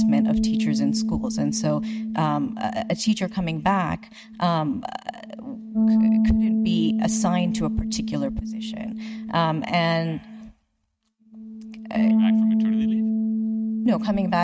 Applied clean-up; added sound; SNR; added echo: neural mask model RNNoise.